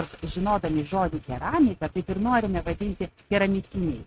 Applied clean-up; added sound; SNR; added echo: neural mask model RNNoise.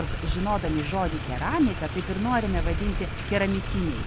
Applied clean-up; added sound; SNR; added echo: none; Motor vehicle (road); 2 dB; none.